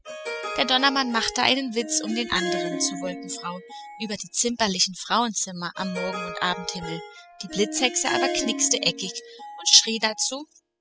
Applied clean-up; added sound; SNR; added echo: classical method spectral subtraction.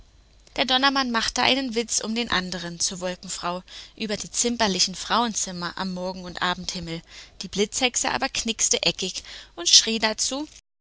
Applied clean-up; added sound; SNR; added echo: none; none; none; none.